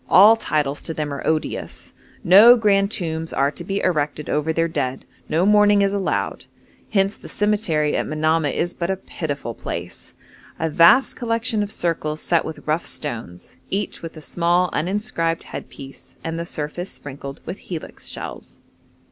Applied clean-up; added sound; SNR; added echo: none; none; none; none.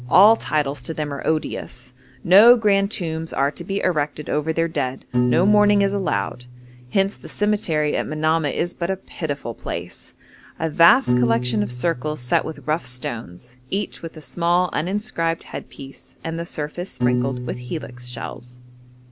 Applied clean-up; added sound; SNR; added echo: none; Piano; 9 dB; none.